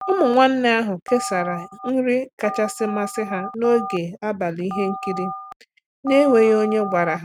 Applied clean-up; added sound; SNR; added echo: neural mask model RNNoise.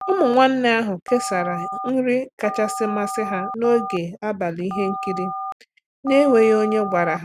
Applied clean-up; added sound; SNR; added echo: none; Telephone; 9 dB; none.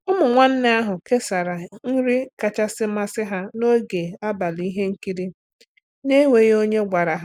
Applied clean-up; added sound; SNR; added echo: neural mask model Resemble Enhance denoiser.